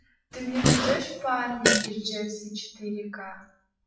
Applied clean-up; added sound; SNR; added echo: classical method WPE with log-MMSE.